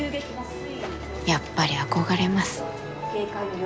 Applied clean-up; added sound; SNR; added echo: none; none; none; none.